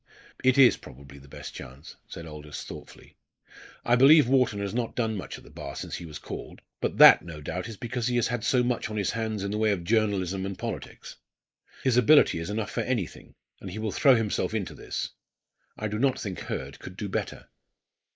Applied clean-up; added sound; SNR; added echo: neural mask model Resemble Enhance denoiser.